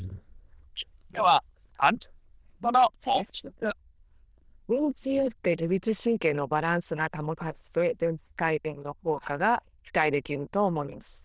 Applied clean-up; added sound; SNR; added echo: neural diffusion model UNIVERSE++.